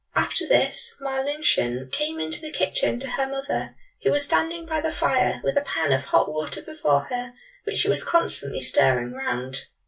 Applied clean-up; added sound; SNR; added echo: none; none; none; reverberation time 0.1 s.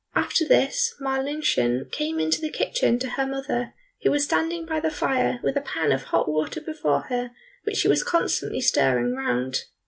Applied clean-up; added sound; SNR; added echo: none; none; none; none.